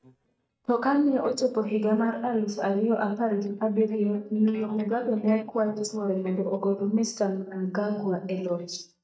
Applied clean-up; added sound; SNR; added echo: neural mask model DeepFilterNet 3.